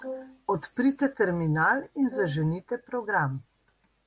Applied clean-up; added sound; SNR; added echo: none; Brass instrument; 16 dB; none.